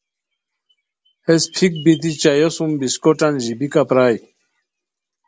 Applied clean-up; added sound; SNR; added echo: none; none; none; none.